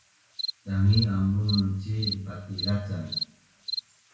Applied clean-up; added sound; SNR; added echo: none; Cricket; 9 dB; reverberation time 0.6 s.